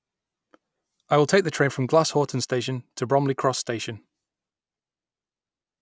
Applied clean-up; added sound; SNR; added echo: none; none; none; none.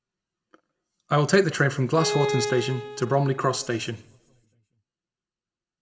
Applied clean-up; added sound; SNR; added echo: none; Bowed string instrument; 6 dB; reverberation time 0.5 s.